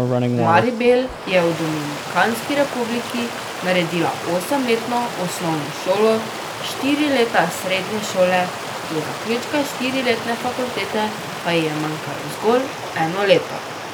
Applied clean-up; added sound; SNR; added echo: none; Stream; 6 dB; none.